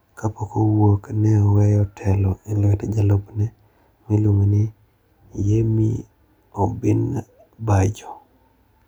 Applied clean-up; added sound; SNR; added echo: none; none; none; none.